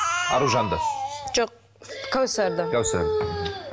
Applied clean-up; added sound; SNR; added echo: none; none; none; none.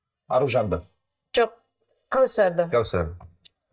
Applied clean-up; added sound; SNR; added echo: neural mask model DeepFilterNet 3.